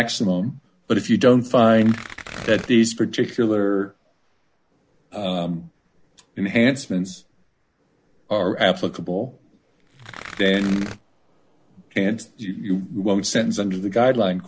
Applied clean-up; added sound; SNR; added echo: none; Tearing; 14 dB; none.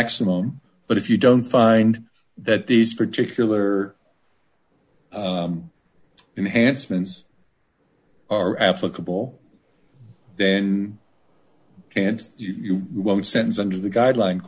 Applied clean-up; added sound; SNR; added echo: none; none; none; none.